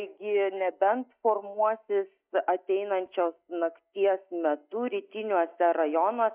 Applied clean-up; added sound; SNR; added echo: neural mask model DeepFilterNet 3.